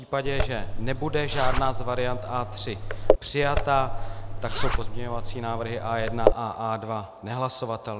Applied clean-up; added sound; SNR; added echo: none; Zipper (clothing); -4 dB; none.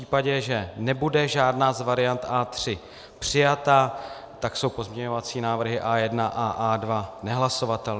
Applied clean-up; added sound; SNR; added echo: none; none; none; none.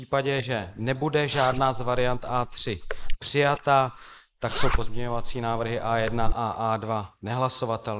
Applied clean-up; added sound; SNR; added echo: neural mask model Resemble Enhance denoiser.